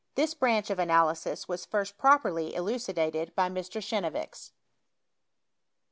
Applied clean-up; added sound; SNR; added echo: none; none; none; none.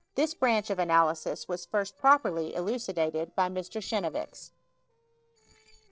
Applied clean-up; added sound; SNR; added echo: neural separator model SepFormer DNS4.